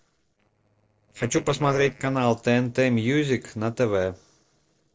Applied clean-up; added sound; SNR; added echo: neural separator model SepFormer DNS4.